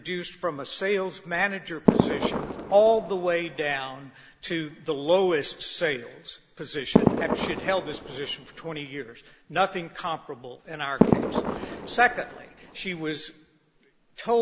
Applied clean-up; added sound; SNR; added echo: none; Fireworks; -1 dB; none.